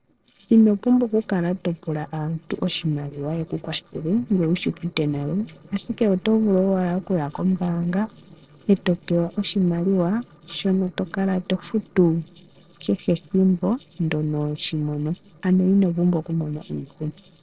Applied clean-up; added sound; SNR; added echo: neural separator model SepFormer DNS4.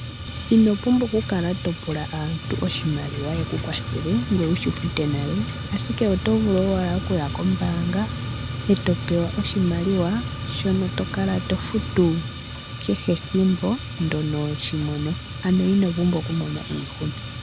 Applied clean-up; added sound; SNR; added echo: none; Fire; 5 dB; none.